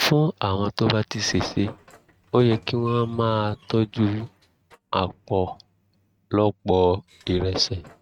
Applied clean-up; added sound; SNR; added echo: neural mask model RNNoise.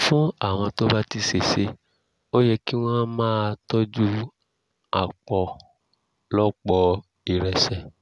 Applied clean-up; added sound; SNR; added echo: none; none; none; none.